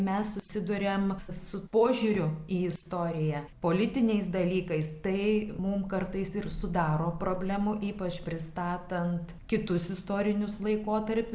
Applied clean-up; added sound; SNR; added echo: none; none; none; none.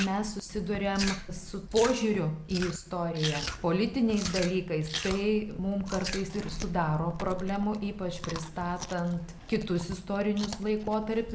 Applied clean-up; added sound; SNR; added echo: none; Chewing, mastication; 11 dB; none.